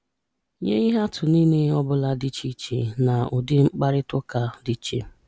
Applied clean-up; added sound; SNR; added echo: none; none; none; none.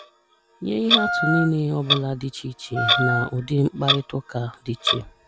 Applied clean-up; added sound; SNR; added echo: none; Wind instrument, woodwind instrument + Clock; 1 dB; none.